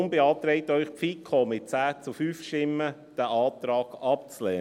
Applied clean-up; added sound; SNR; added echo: none; none; none; none.